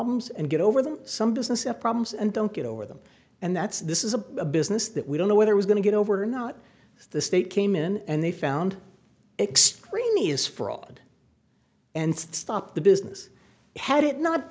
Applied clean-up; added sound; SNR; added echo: none; none; none; none.